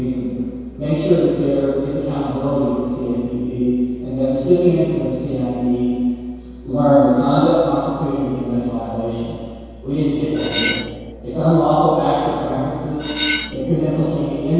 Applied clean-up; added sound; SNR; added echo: none; Cutlery, silverware; 5 dB; reverberation time 2.0 s.